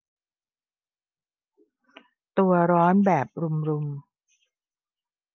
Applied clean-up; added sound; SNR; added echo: none; none; none; none.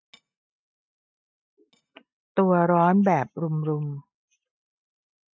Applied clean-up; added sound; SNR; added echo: neural mask model RNNoise.